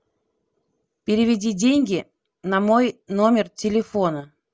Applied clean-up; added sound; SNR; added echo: none; none; none; none.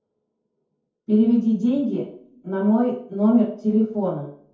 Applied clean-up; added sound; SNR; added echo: none; none; none; reverberation time 0.6 s.